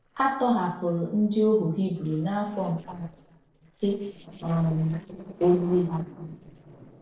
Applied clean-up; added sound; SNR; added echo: neural separator model SepFormer DNS4.